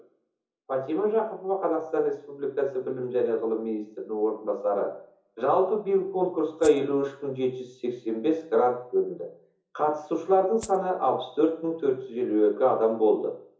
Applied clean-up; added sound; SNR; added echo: none; Rattle (instrument); 18 dB; reverberation time 0.7 s.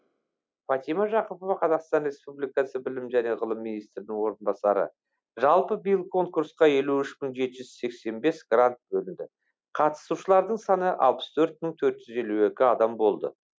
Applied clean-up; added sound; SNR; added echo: none; none; none; none.